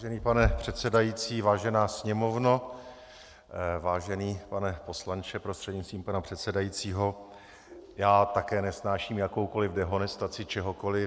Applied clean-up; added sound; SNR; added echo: none; none; none; none.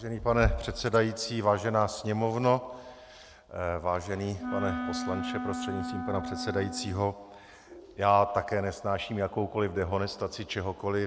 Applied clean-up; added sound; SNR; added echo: none; Wind instrument, woodwind instrument; 6 dB; none.